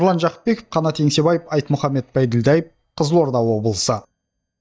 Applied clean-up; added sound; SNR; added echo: neural mask model DeepFilterNet 3.